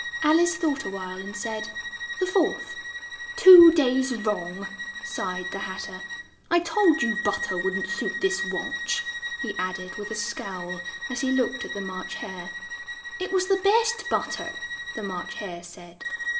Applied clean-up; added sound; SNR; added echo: none; Bowed string instrument; 8 dB; reverberation time 0.7 s.